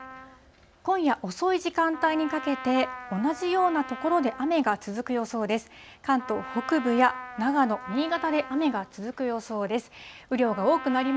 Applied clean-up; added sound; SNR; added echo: none; Trumpet; 15 dB; none.